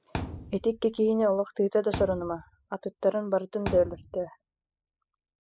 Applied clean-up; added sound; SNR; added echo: classical method spectral subtraction.